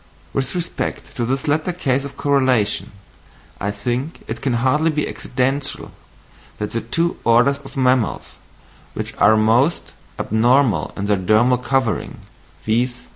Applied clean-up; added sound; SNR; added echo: none; none; none; none.